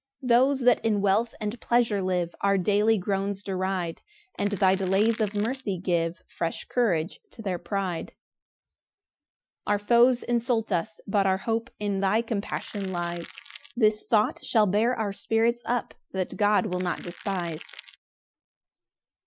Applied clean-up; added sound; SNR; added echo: classical method Wiener filter.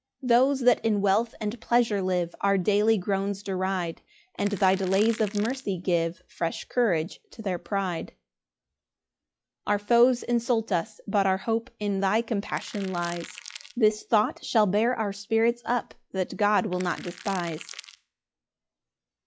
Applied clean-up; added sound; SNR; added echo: classical method log-MMSE.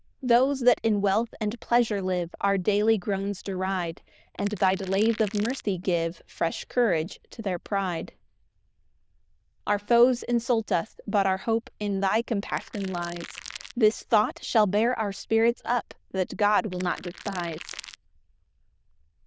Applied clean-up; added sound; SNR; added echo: neural diffusion model UNIVERSE++.